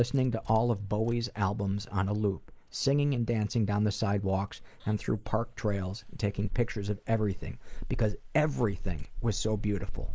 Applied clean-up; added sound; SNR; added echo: neural mask model Resemble Enhance denoiser.